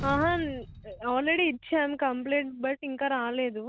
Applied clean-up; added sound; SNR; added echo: none; Slam; 15 dB; none.